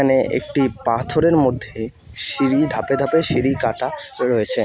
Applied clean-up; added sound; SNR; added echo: none; none; none; none.